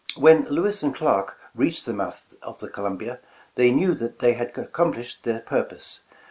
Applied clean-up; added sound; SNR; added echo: none; none; none; none.